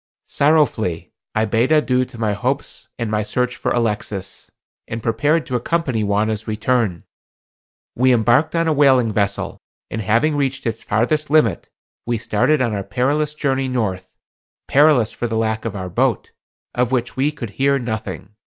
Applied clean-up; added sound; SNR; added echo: none; none; none; none.